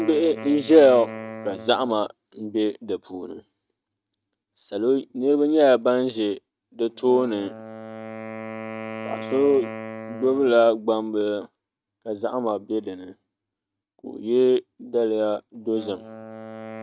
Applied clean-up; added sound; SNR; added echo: neural mask model RNNoise.